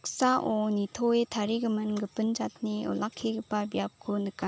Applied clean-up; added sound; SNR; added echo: none; none; none; none.